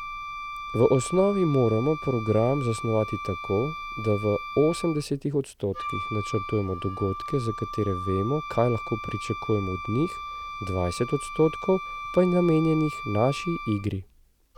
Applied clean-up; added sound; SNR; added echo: none; Wind instrument, woodwind instrument; 10 dB; none.